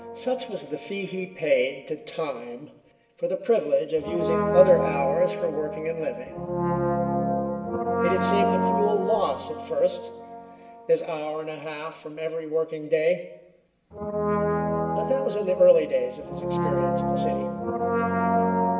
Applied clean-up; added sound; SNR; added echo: none; Brass instrument; 1 dB; reverberation time 0.9 s.